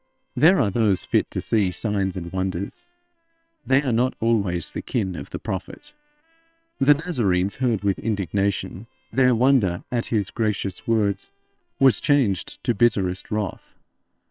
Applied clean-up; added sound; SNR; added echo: neural separator model SepFormer WHAM!.